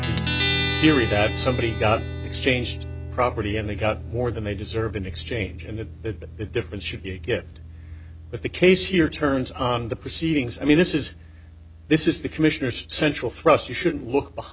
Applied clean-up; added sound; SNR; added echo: none; Guitar; 8 dB; none.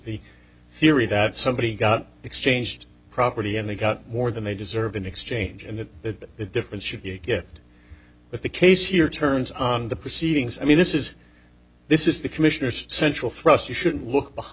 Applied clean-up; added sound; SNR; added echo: none; none; none; none.